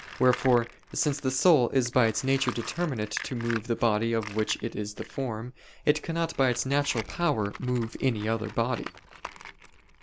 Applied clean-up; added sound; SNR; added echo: none; Tools; 15 dB; none.